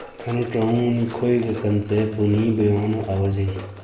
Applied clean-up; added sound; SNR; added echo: none; Run; 17 dB; reverberation time 1.0 s.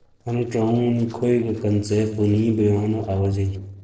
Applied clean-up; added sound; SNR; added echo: neural separator model SepFormer DNS4.